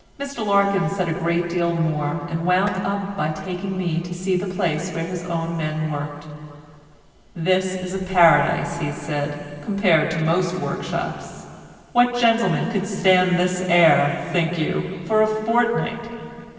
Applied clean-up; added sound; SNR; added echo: none; Tap; 19 dB; reverberation time 2.5 s.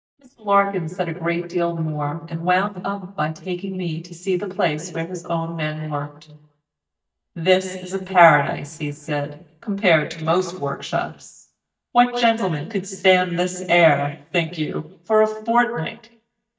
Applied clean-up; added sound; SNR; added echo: neural mask model DeepFilterNet 3.